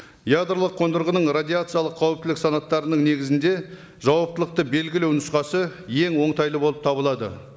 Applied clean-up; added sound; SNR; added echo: none; none; none; none.